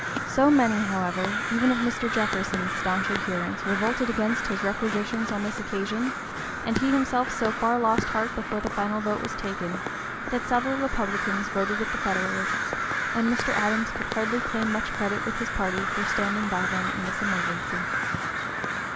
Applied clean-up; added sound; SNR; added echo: none; Crow; 2 dB; none.